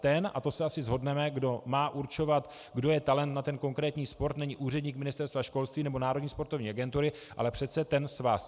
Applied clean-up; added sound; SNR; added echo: none; none; none; none.